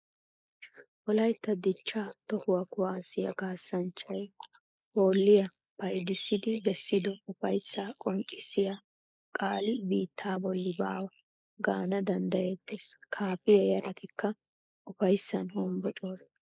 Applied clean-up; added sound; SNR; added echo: neural mask model Resemble Enhance denoiser.